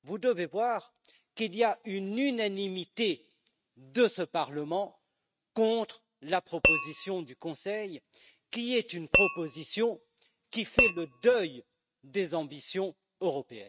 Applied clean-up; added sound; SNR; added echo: neural mask model RNNoise.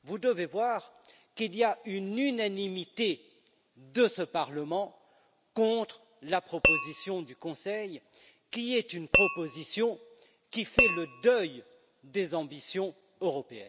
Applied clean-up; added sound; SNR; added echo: none; Tap / Glass; -1 dB; none.